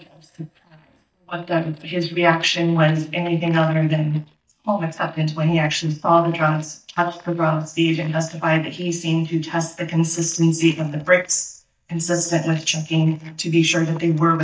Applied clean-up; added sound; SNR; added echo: neural mask model DeepFilterNet 3.